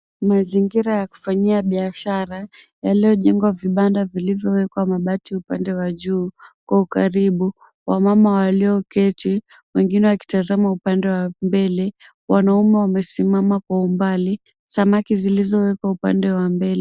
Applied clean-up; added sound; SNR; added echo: none; none; none; none.